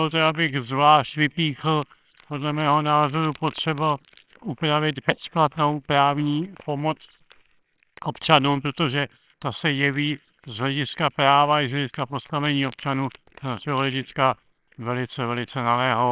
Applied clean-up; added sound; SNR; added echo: neural separator model SepFormer WHAMR!.